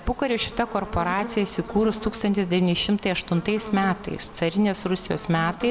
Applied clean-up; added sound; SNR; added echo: none; Buzz; 14 dB; none.